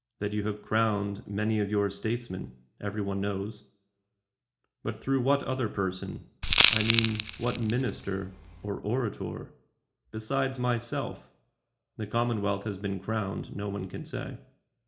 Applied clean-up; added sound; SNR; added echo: none; Crackle; -2 dB; reverberation time 0.4 s.